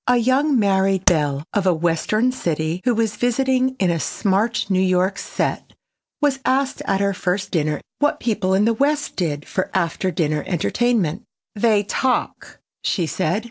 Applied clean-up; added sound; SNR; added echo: neural separator model SepFormer DNS4.